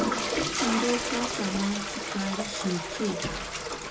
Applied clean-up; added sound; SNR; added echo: none; Toilet flush; -1 dB; reverberation time 0.2 s.